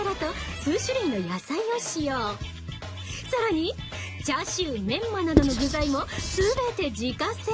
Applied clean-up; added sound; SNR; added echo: none; Writing; -1 dB; none.